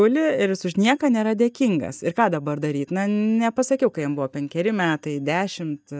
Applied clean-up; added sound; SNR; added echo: neural mask model DeepFilterNet 3.